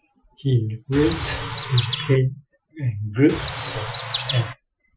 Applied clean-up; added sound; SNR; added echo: classical method Wiener filter.